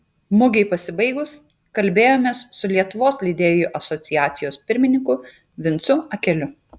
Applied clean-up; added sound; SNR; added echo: none; none; none; none.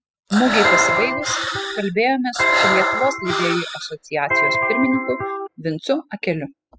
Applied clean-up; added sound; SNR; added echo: classical method spectral subtraction.